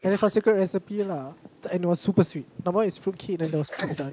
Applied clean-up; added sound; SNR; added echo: neural mask model Resemble Enhance denoiser.